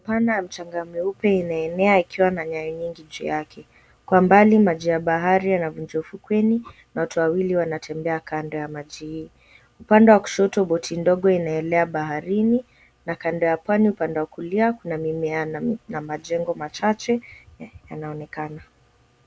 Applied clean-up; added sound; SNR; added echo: none; none; none; none.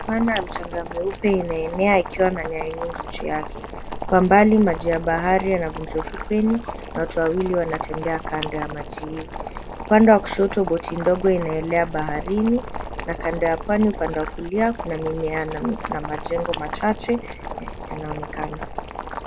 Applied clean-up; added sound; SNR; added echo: none; Boiling; 9 dB; none.